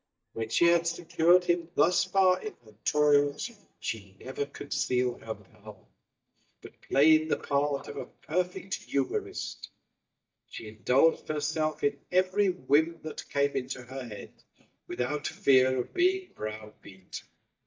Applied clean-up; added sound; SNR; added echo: neural mask model DeepFilterNet 3.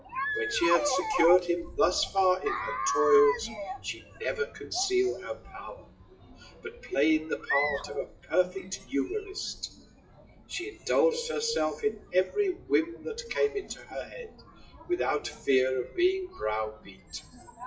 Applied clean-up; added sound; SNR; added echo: classical method WPE with log-MMSE.